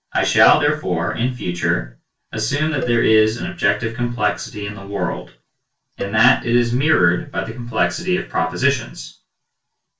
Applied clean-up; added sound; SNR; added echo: neural separator model SepFormer DNS4.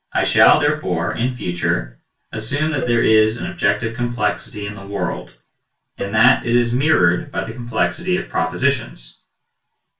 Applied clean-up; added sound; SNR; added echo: none; Cowbell; 16 dB; reverberation time 0.2 s.